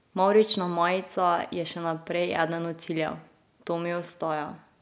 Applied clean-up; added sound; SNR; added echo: none; none; none; none.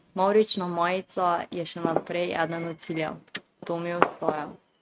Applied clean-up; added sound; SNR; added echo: neural mask model RNNoise.